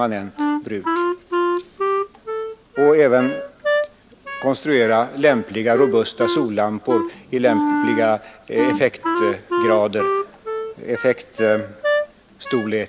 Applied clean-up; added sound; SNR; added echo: none; Wind instrument, woodwind instrument; 3 dB; none.